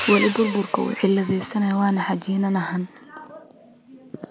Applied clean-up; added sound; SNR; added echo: none; Sawing; 11 dB; none.